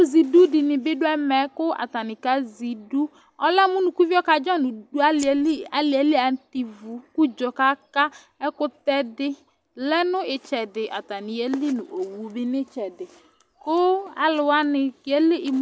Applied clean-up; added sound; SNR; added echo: none; Scissors; 18 dB; none.